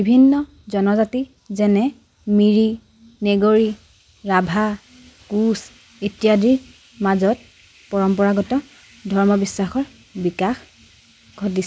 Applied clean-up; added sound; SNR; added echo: none; none; none; none.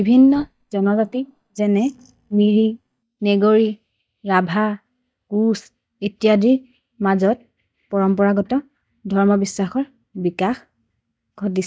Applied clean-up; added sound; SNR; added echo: neural mask model DeepFilterNet 3.